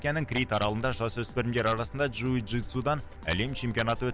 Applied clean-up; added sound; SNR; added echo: none; Motor vehicle (road); 12 dB; none.